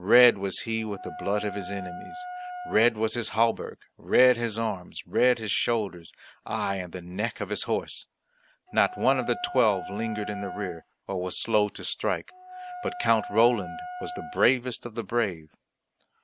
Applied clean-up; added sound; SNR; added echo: none; Wind instrument, woodwind instrument; 12 dB; none.